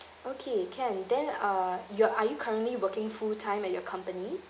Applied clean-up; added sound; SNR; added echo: none; none; none; none.